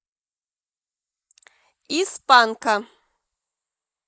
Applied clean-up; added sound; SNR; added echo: neural mask model Resemble Enhance denoiser.